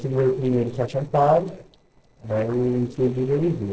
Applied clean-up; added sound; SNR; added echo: neural separator model SepFormer DNS4.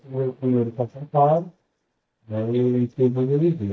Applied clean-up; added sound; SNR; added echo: neural mask model DeepFilterNet 3.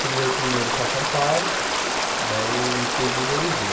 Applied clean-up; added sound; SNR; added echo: none; Stream; -4 dB; reverberation time 0.3 s.